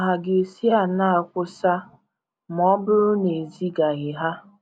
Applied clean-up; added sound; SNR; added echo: none; none; none; none.